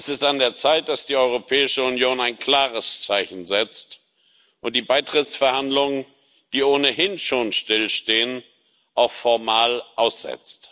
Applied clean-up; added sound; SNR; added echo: none; none; none; none.